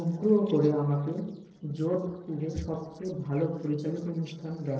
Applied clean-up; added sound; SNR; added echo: neural separator model SepFormer DNS4.